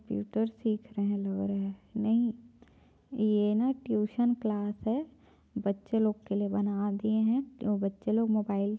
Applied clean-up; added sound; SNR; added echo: none; none; none; none.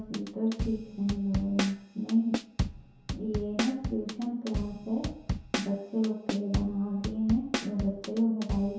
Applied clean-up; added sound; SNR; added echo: none; Drum kit; 5 dB; reverberation time 0.7 s.